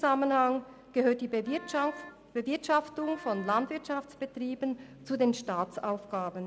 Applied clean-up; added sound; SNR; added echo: none; Wind instrument, woodwind instrument; 19 dB; none.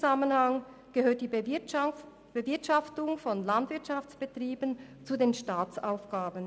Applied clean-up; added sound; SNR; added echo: none; none; none; none.